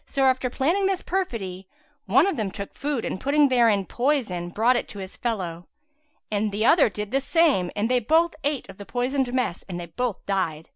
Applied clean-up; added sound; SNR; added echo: none; none; none; none.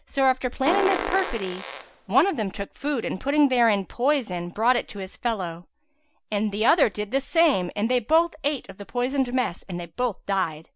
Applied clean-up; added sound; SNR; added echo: none; Fart; 6 dB; none.